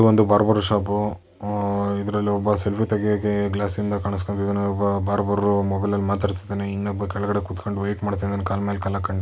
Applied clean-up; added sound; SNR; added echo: none; none; none; none.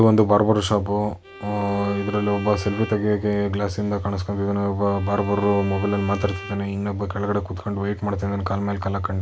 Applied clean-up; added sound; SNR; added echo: none; Bowed string instrument; 16 dB; none.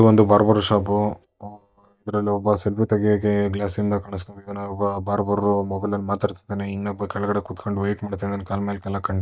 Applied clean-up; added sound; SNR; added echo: neural mask model DeepFilterNet 3.